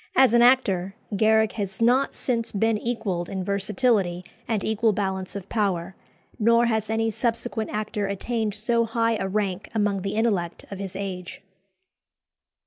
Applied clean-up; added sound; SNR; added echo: none; none; none; none.